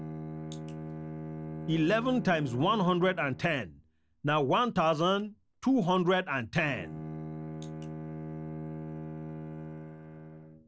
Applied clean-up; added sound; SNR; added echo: none; Bowed string instrument; 10 dB; none.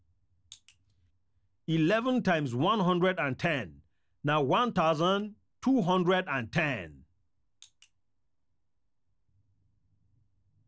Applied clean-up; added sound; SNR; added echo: none; none; none; none.